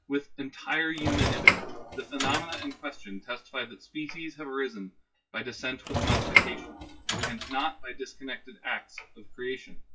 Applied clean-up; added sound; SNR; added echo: classical method WPE with log-MMSE.